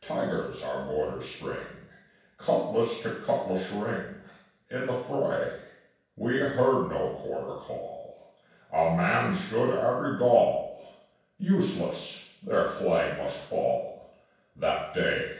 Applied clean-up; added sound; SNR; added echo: none; none; none; reverberation time 0.7 s.